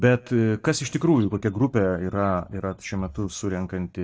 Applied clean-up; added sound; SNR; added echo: neural mask model DeepFilterNet 3.